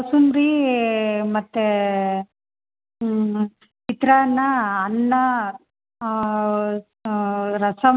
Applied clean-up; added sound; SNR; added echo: none; none; none; none.